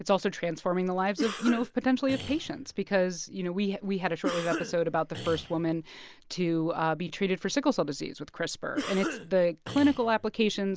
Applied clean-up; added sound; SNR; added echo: none; Cough; 9 dB; none.